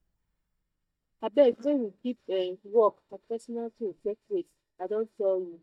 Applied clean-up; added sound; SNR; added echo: neural mask model DeepFilterNet 3.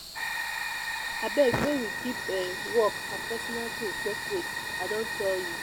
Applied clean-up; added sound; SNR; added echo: none; Fire; 2 dB; none.